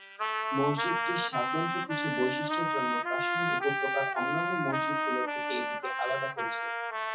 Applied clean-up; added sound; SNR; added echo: classical method WPE with log-MMSE.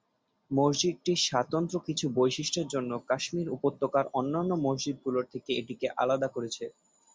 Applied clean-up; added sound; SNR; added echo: none; none; none; none.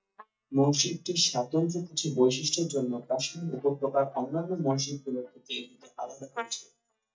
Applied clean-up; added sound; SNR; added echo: neural mask model DeepFilterNet 3.